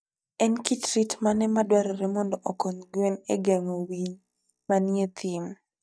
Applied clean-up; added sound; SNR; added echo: neural mask model DeepFilterNet 3.